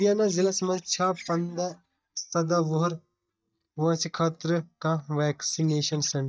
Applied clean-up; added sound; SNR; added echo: neural mask model DeepFilterNet 3.